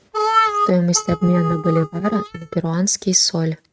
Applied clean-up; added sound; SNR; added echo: neural mask model RNNoise.